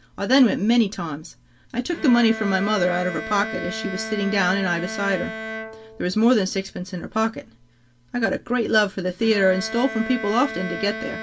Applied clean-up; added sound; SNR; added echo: none; Bowed string instrument; 12 dB; reverberation time 0.1 s.